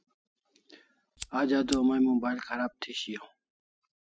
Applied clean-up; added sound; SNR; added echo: classical method spectral subtraction.